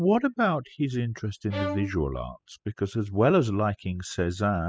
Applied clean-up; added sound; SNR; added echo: classical method spectral subtraction.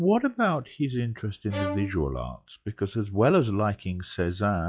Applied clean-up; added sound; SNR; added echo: classical method log-MMSE.